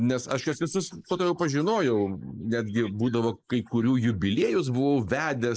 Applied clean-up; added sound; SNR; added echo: neural mask model Resemble Enhance denoiser.